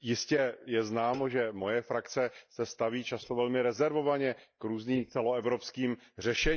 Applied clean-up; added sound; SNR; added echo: neural mask model DeepFilterNet 3.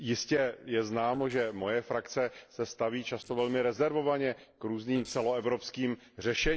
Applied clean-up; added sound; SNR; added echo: neural separator model SepFormer DNS4.